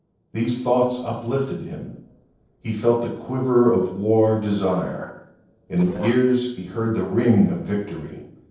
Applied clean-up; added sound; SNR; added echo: neural separator model SepFormer DNS4.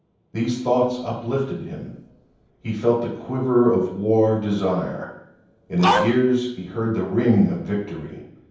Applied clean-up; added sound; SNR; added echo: none; Dog; -2 dB; reverberation time 0.9 s.